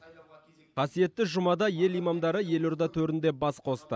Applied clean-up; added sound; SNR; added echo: none; none; none; none.